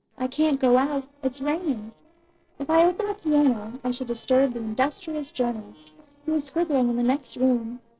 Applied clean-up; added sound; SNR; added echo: neural separator model SepFormer DNS4.